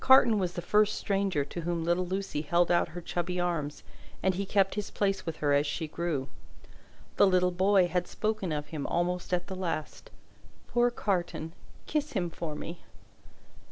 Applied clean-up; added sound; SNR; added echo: none; none; none; none.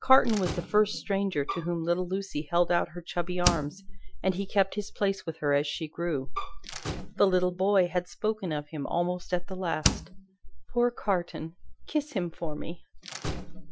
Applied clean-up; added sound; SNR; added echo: classical method Wiener filter.